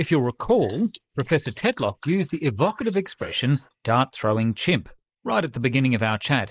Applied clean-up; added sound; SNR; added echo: neural mask model Resemble Enhance denoiser.